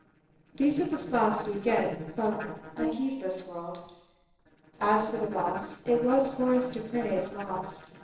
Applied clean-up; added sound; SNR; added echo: neural separator model SepFormer DNS4.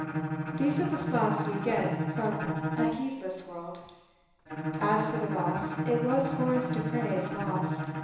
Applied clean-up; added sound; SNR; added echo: none; Bowed string instrument; 1 dB; reverberation time 1.0 s.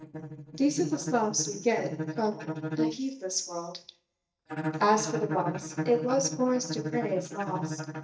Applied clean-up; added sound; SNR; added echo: neural mask model DeepFilterNet 3.